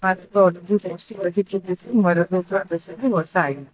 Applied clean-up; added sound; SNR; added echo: neural mask model DeepFilterNet 3.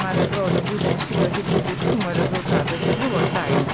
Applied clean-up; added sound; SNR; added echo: none; Engine; -5 dB; none.